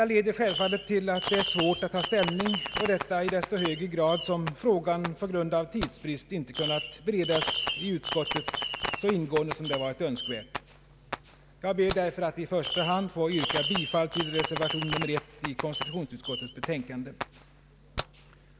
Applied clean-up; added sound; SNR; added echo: none; Fireworks; 5 dB; none.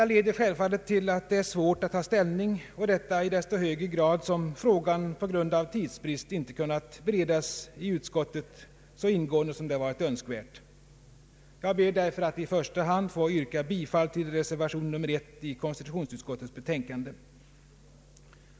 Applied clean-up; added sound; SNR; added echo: none; none; none; none.